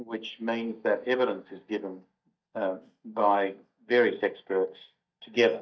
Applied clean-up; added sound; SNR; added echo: neural mask model DeepFilterNet 3.